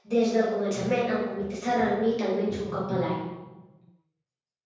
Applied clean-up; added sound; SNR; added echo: none; none; none; reverberation time 1.1 s.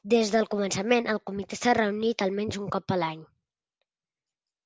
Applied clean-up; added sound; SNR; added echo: none; none; none; none.